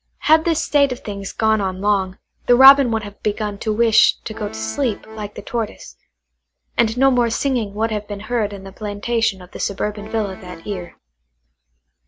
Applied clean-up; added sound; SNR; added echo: none; Accordion; 14 dB; none.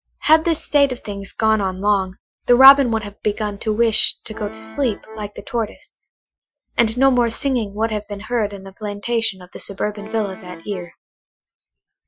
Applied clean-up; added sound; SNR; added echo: classical method Wiener filter.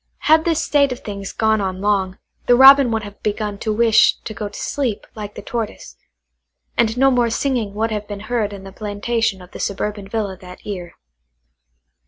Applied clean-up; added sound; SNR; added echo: none; none; none; none.